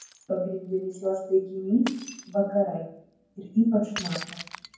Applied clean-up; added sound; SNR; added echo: none; Shatter; 15 dB; reverberation time 0.9 s.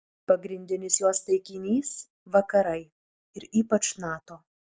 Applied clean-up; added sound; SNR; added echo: none; none; none; none.